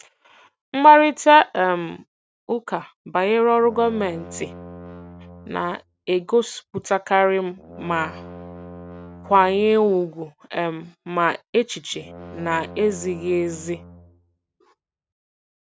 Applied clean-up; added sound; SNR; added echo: none; Brass instrument; 18 dB; none.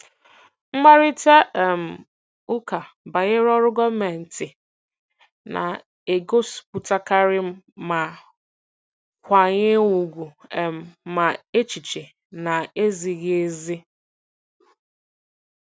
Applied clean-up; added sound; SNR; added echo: none; none; none; none.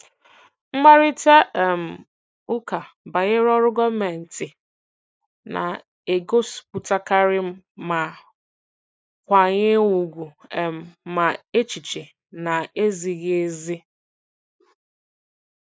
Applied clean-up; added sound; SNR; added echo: neural mask model Resemble Enhance denoiser.